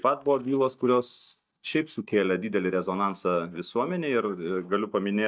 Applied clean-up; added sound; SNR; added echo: neural mask model DeepFilterNet 3.